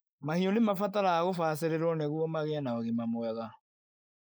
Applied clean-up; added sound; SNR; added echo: neural mask model Resemble Enhance denoiser.